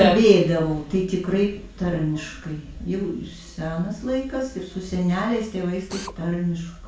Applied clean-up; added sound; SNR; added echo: none; Drill; 17 dB; reverberation time 0.3 s.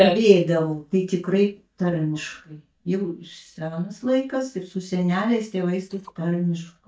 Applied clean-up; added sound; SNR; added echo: neural mask model DeepFilterNet 3.